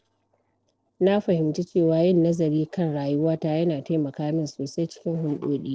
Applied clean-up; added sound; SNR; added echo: neural separator model SepFormer DNS4.